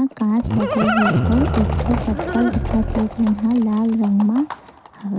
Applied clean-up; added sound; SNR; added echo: none; Livestock, farm animals, working animals; 4 dB; none.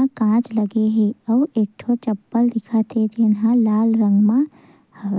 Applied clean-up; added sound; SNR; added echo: none; none; none; none.